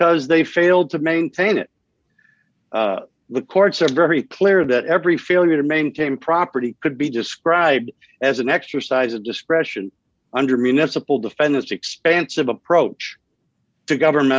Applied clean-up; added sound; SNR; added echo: none; none; none; none.